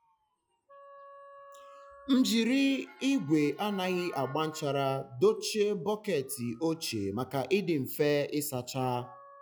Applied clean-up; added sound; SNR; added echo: classical method log-MMSE.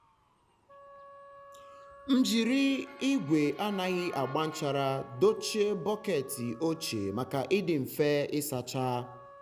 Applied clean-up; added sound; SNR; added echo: none; Wind instrument, woodwind instrument + Motor vehicle (road) / Siren; 19 dB; none.